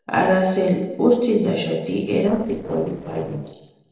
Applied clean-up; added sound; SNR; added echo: neural separator model SepFormer DNS4.